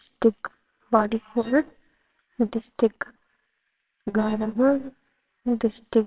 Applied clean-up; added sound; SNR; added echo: neural separator model SepFormer WHAMR!.